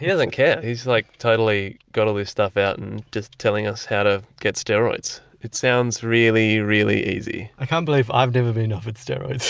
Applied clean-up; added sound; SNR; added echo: none; none; none; none.